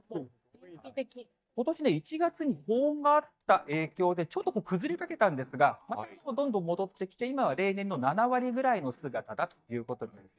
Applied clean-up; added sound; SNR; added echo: neural mask model DeepFilterNet 3.